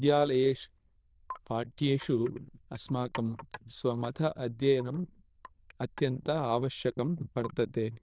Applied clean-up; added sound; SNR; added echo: neural diffusion model UNIVERSE++.